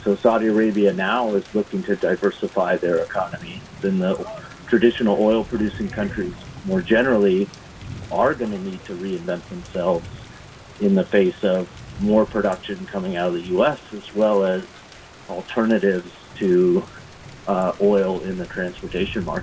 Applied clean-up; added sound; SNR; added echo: none; Thunder / Rain; 18 dB; reverberation time 0.2 s.